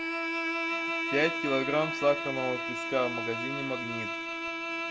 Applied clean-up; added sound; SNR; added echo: none; Bowed string instrument; 1 dB; none.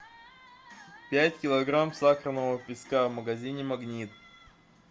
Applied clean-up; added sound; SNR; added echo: none; none; none; none.